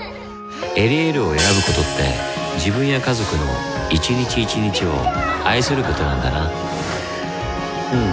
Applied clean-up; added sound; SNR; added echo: none; Hi-hat; 9 dB; none.